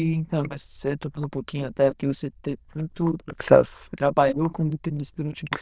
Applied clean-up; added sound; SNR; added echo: neural diffusion model UNIVERSE++.